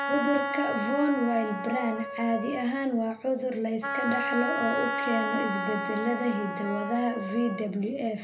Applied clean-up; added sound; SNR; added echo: none; Wind instrument, woodwind instrument; 4 dB; reverberation time 0.3 s.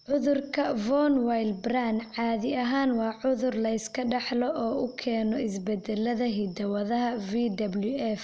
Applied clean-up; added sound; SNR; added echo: none; none; none; none.